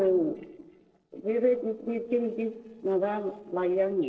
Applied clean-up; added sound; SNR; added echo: neural separator model SepFormer DNS4.